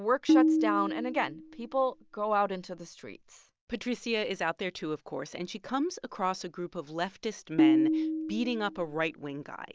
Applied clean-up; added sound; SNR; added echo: neural mask model DeepFilterNet 3.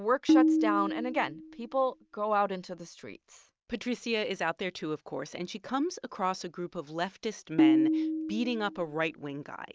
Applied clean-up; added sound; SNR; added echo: neural mask model RNNoise.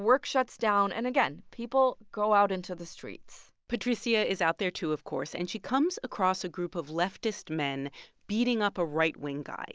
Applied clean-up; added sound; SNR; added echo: none; none; none; none.